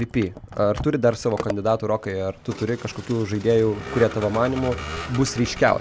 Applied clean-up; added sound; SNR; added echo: none; Vehicle; 12 dB; none.